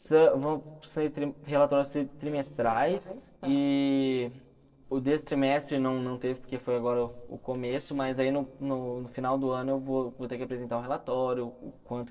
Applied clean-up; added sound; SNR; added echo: neural separator model SepFormer DNS4.